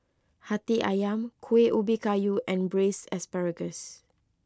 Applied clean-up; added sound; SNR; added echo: none; none; none; none.